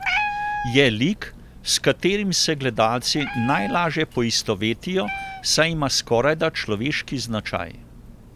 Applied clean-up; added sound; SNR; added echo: none; Meow; 10 dB; none.